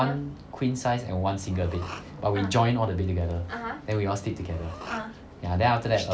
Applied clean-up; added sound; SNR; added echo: none; Respiratory sounds; 19 dB; none.